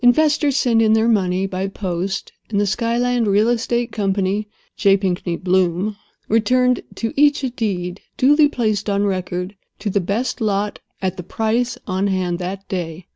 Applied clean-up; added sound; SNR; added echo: none; none; none; none.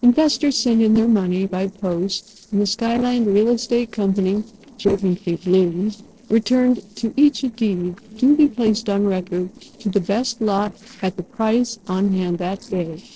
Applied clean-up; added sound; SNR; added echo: neural separator model SepFormer DNS4.